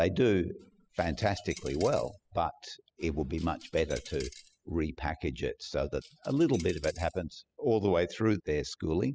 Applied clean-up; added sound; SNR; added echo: classical method spectral subtraction.